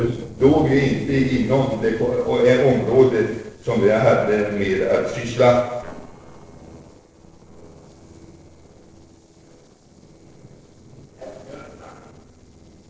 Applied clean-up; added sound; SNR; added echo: neural separator model SepFormer DNS4.